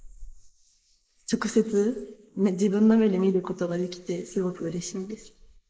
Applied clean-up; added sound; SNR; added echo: neural mask model Resemble Enhance denoiser.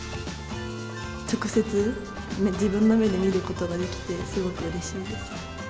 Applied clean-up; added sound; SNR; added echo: none; none; none; none.